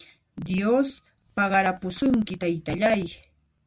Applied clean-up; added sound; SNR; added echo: none; none; none; none.